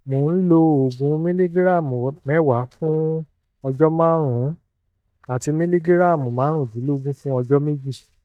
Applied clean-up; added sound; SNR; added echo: neural mask model DeepFilterNet 3.